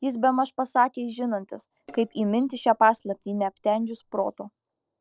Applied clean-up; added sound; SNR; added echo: neural separator model SepFormer DNS4.